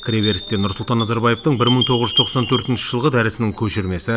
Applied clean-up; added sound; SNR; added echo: none; Chime; 8 dB; none.